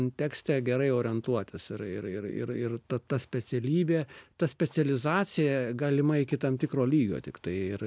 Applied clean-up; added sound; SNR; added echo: none; none; none; none.